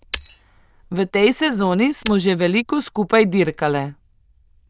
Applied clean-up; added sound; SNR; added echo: neural diffusion model UNIVERSE++.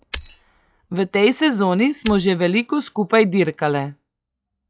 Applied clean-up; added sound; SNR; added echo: classical method log-MMSE.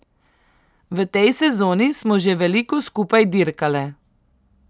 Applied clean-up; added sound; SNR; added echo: none; none; none; none.